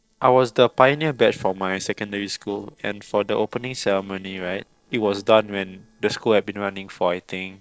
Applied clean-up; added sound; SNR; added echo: neural separator model SepFormer DNS4.